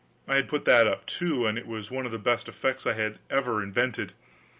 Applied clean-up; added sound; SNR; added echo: none; none; none; none.